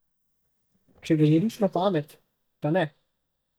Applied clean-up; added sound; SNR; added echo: neural mask model DeepFilterNet 3.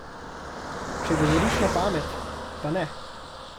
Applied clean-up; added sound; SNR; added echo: none; Car passing by; 1 dB; none.